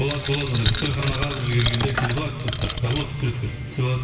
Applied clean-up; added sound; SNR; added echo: none; Coin (dropping); 1 dB; reverberation time 2.5 s.